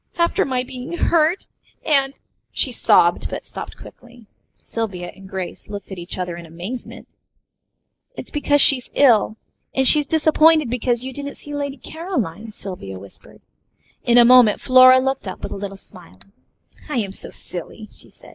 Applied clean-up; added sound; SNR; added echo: neural mask model Resemble Enhance denoiser.